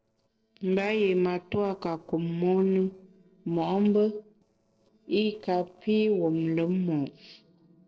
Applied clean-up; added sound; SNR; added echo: neural separator model SepFormer DNS4.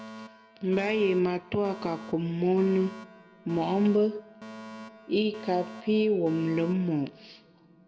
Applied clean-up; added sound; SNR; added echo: none; Alarm; 17 dB; reverberation time 1.4 s.